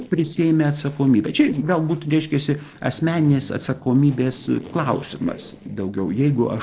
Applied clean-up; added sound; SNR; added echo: neural separator model SepFormer DNS4.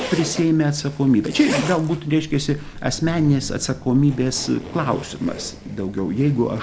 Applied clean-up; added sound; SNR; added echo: none; Zipper (clothing) + Buzz; 12 dB; none.